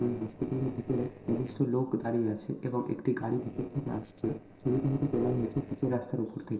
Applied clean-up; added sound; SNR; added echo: neural separator model SepFormer DNS4.